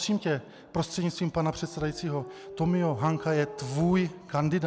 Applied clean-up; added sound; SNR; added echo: none; Dog; 17 dB; none.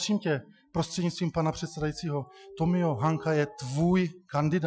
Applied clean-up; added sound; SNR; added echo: classical method Wiener filter.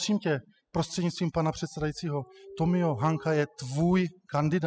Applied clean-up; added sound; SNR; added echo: classical method spectral subtraction.